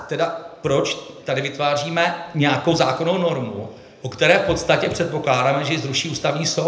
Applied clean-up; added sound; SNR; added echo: none; none; none; reverberation time 0.7 s.